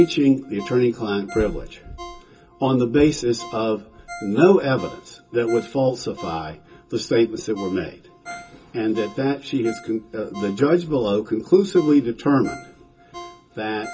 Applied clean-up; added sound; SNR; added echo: none; Ringtone; 20 dB; reverberation time 0.2 s.